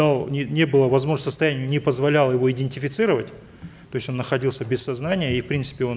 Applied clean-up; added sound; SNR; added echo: none; none; none; none.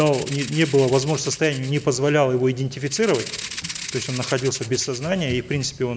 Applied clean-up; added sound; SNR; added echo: none; Rattle (instrument); 14 dB; none.